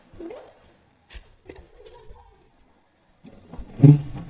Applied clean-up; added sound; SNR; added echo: neural mask model DeepFilterNet 3.